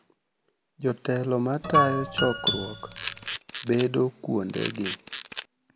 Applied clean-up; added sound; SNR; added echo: none; Guitar + Camera; -1 dB; none.